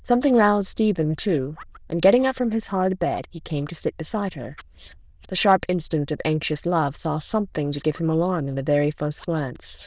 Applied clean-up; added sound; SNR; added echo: neural diffusion model UNIVERSE++.